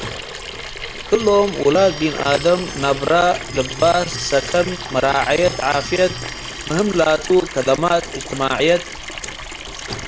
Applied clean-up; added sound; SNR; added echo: none; Clock + Sink (filling or washing) / Water tap, faucet; 10 dB; none.